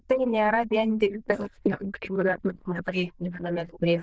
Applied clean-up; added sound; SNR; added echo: neural diffusion model UNIVERSE++.